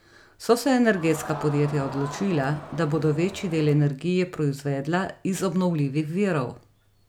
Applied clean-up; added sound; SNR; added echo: none; Crowd; 14 dB; none.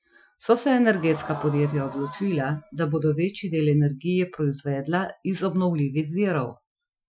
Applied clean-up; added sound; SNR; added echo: classical method Wiener filter.